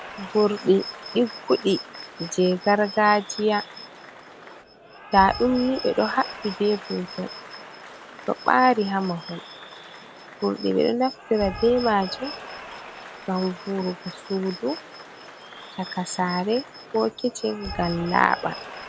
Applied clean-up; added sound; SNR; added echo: none; Applause / Cheering; 16 dB; none.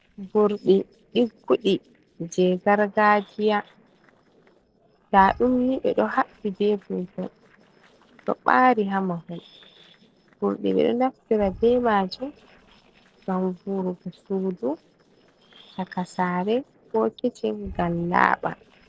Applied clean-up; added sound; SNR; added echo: neural separator model SepFormer DNS4.